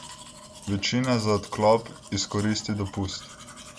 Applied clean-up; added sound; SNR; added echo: none; Domestic sounds, home sounds; 17 dB; none.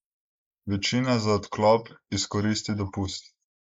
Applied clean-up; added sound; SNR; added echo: neural mask model Resemble Enhance denoiser.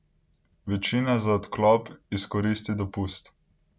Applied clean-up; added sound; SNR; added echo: none; none; none; none.